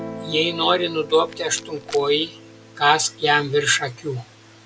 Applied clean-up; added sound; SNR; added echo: none; Rattle + Guitar; 16 dB; none.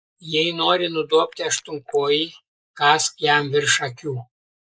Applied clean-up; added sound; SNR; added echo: neural mask model Resemble Enhance denoiser.